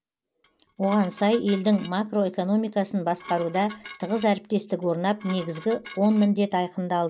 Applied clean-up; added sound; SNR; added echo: none; Dishes, pots, and pans; 20 dB; none.